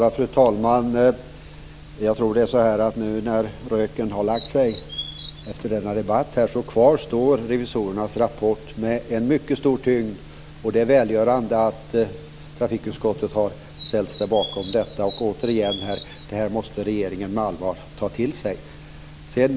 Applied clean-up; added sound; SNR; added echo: none; Chirp, tweet; 14 dB; none.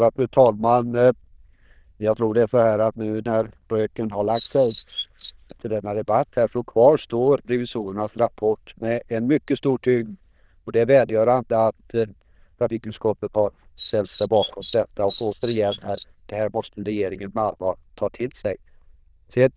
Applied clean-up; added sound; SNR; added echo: neural diffusion model UNIVERSE++.